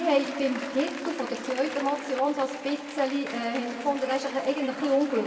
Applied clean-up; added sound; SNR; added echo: none; Applause / Cheering; 12 dB; reverberation time 2.1 s.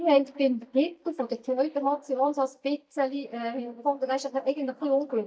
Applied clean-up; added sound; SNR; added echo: neural mask model DeepFilterNet 3.